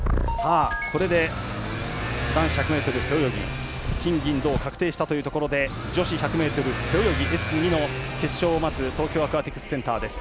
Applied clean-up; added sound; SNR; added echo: none; Purr + Motorcycle / Accelerating, revving, vroom; 3 dB; none.